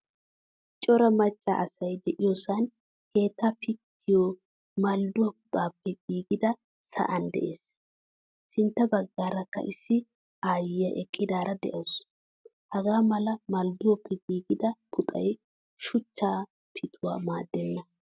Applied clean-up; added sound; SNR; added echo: none; none; none; none.